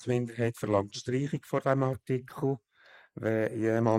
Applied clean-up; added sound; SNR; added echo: neural mask model Resemble Enhance denoiser.